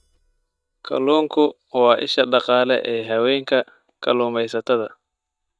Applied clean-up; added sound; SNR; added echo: neural mask model DeepFilterNet 3.